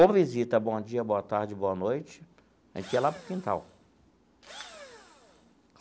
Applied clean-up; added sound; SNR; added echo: none; Engine / Drill; 20 dB; none.